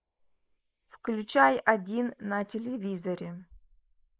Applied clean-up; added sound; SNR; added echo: neural mask model Resemble Enhance denoiser.